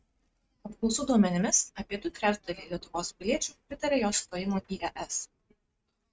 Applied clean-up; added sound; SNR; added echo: neural mask model RNNoise.